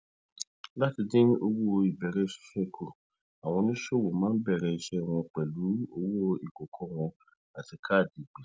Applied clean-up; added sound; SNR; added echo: none; none; none; none.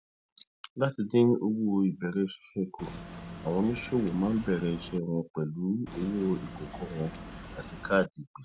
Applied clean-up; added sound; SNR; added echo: none; Boat, Water vehicle; 12 dB; none.